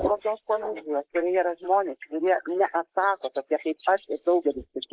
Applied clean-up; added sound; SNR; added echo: neural mask model Resemble Enhance denoiser.